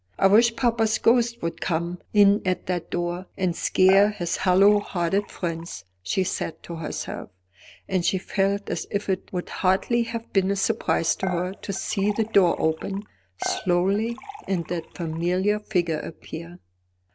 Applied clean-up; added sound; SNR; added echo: none; Dishes, pots, and pans / Chink, clink; 14 dB; none.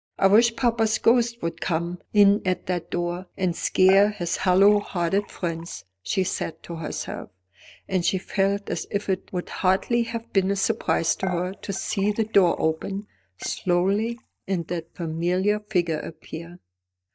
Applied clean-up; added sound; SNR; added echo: neural mask model DeepFilterNet 3.